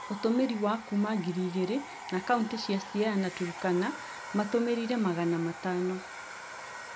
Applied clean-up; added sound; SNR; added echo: none; Domestic sounds, home sounds; 12 dB; none.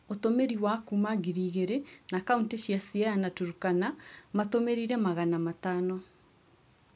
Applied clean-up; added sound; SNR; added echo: none; none; none; none.